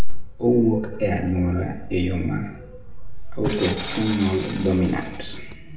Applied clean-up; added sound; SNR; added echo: none; Tools; 13 dB; reverberation time 0.6 s.